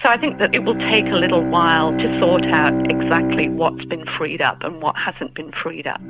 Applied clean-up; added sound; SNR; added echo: none; Bowed string instrument; 3 dB; none.